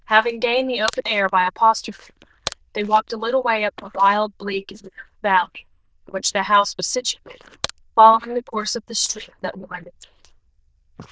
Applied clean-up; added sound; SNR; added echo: neural diffusion model UNIVERSE++.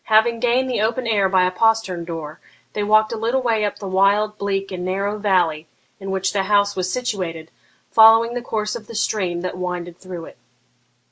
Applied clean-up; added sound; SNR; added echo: none; none; none; none.